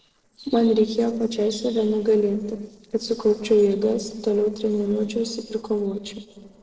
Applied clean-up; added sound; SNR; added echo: neural separator model SepFormer DNS4.